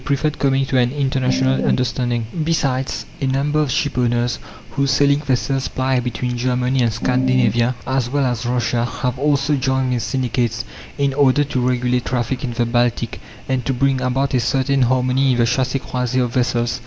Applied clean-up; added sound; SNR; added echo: none; Piano; 1 dB; none.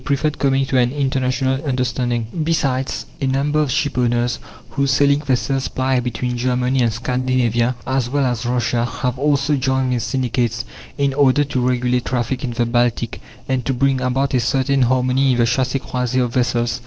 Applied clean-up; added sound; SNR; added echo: neural separator model SepFormer DNS4.